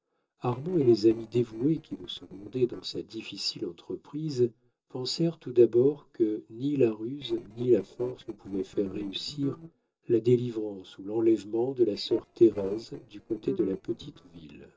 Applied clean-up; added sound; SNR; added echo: neural separator model SepFormer DNS4.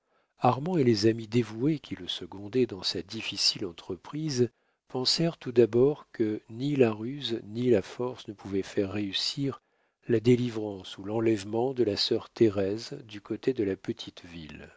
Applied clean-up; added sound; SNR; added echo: none; none; none; none.